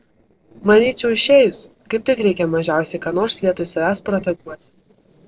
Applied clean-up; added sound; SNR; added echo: neural separator model SepFormer DNS4.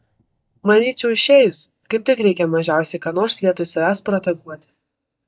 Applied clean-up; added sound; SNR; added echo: neural mask model DeepFilterNet 3.